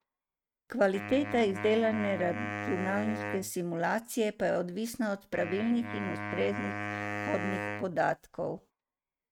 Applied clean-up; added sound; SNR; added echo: neural mask model RNNoise.